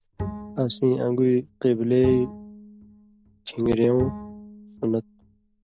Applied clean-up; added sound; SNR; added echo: none; Bowed string instrument; 13 dB; none.